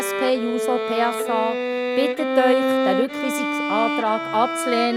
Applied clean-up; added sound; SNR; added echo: none; Bowed string instrument; 0 dB; none.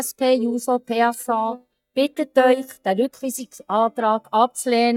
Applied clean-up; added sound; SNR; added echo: neural mask model DeepFilterNet 3.